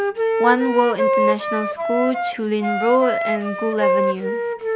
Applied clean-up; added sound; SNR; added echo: none; Wind instrument, woodwind instrument; 0 dB; none.